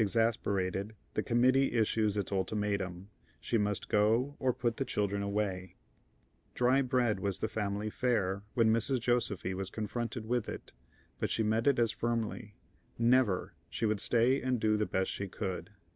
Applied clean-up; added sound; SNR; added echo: none; none; none; none.